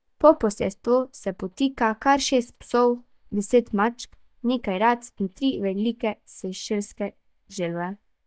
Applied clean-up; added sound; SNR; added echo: neural mask model DeepFilterNet 3.